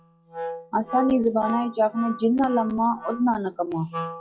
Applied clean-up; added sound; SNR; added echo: classical method log-MMSE.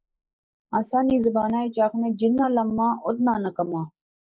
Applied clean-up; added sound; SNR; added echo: neural mask model Resemble Enhance denoiser.